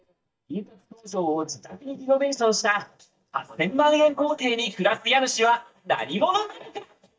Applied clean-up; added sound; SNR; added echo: neural mask model DeepFilterNet 3.